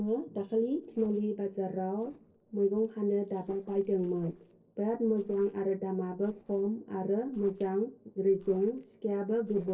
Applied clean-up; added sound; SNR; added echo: neural separator model SepFormer DNS4.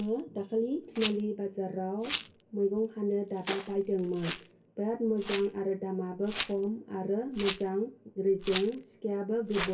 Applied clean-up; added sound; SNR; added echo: none; Rattle; 9 dB; reverberation time 0.2 s.